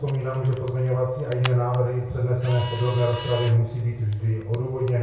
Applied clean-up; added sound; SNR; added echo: none; Camera; 17 dB; reverberation time 0.6 s.